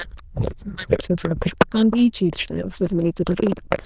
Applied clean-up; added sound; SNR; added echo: neural diffusion model UNIVERSE++.